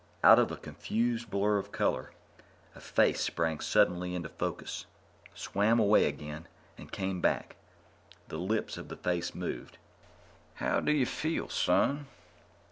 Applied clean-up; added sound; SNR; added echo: none; none; none; none.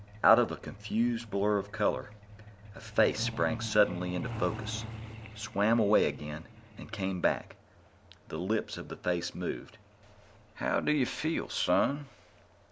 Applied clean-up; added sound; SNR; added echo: none; Truck; 14 dB; none.